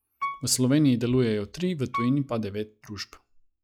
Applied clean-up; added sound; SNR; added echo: classical method log-MMSE.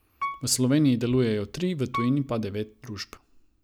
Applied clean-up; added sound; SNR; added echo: none; Piano; 13 dB; none.